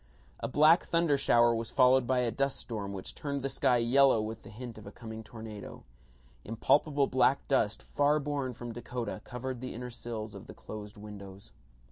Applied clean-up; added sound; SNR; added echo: none; none; none; none.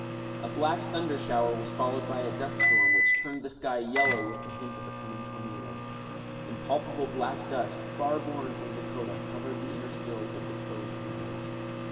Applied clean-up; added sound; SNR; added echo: none; Microwave oven; -2 dB; reverberation time 2.1 s.